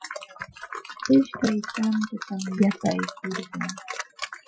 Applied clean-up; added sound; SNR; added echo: classical method Wiener filter.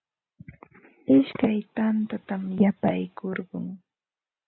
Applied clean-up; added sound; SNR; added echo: none; none; none; none.